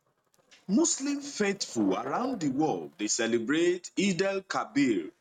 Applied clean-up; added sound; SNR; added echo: neural mask model RNNoise.